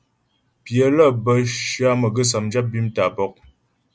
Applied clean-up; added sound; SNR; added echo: none; none; none; none.